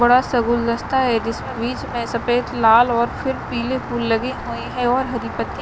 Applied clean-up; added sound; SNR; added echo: none; Rain; 10 dB; none.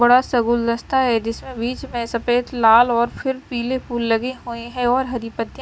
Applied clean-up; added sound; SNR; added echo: none; none; none; none.